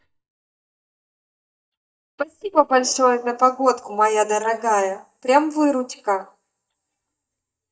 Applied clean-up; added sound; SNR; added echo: neural mask model DeepFilterNet 3.